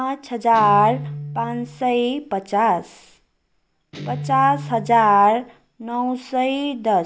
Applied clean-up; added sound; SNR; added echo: none; Guitar; 14 dB; none.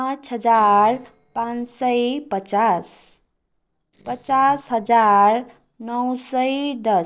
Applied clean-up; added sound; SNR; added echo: neural separator model SepFormer DNS4.